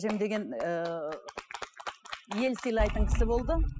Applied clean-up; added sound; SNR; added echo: classical method spectral subtraction.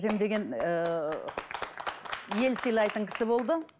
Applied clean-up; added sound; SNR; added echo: none; none; none; none.